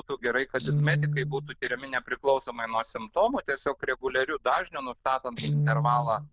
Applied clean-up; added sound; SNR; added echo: neural diffusion model UNIVERSE++.